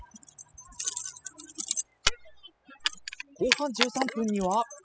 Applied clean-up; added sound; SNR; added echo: classical method spectral subtraction.